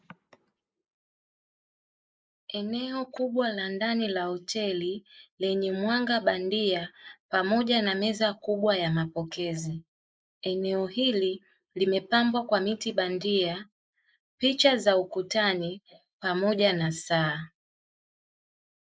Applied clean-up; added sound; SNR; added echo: neural mask model Resemble Enhance denoiser.